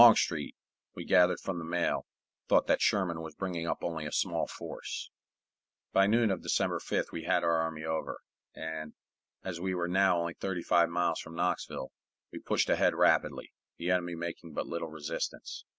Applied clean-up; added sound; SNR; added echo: none; none; none; none.